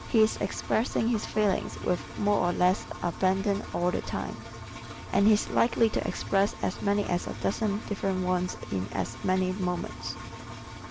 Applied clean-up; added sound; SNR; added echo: none; Engine; 12 dB; none.